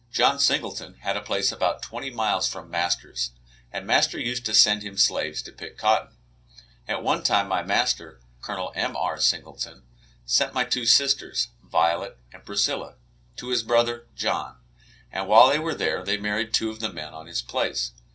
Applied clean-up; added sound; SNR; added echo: none; none; none; reverberation time 0.3 s.